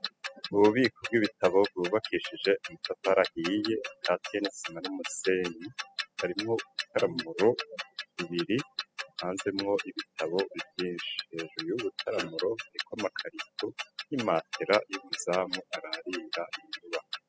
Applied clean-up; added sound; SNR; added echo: classical method spectral subtraction.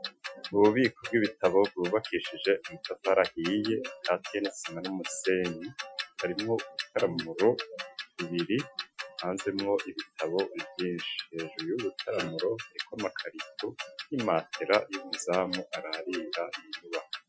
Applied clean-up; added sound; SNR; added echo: classical method Wiener filter.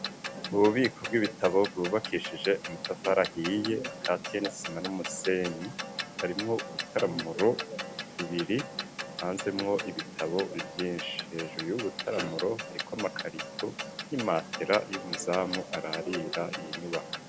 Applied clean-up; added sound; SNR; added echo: none; Clock; 7 dB; none.